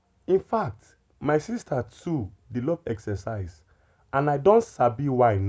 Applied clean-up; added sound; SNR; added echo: none; none; none; none.